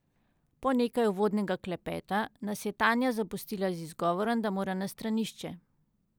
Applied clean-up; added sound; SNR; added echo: none; none; none; none.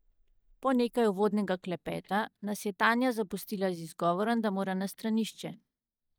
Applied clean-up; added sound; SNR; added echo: neural mask model DeepFilterNet 3.